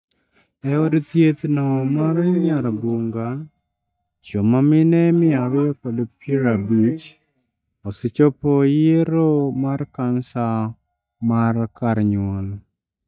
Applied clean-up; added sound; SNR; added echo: neural mask model DeepFilterNet 3.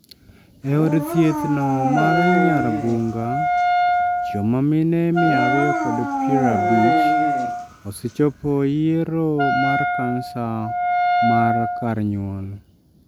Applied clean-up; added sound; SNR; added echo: none; Dog + Wind instrument, woodwind instrument; -1 dB; none.